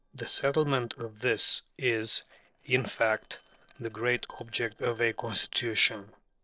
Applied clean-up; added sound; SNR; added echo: neural separator model SepFormer DNS4.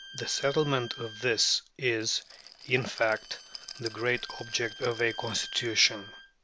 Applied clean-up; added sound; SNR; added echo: none; Rattle + Bowed string instrument; 14 dB; none.